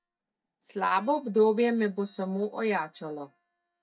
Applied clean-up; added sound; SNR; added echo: neural mask model DeepFilterNet 3.